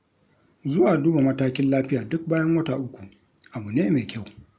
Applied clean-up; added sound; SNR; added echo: none; none; none; none.